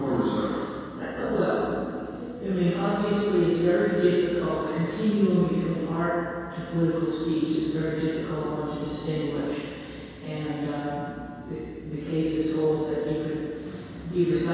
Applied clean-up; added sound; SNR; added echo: none; none; none; reverberation time 2.0 s.